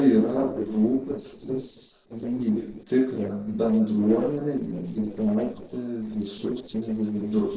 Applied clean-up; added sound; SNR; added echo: neural separator model SepFormer DNS4.